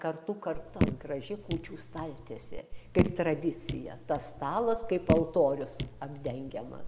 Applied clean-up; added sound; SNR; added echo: none; Raindrop / Drip; 2 dB; none.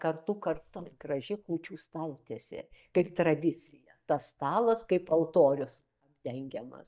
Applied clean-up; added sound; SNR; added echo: neural mask model DeepFilterNet 3.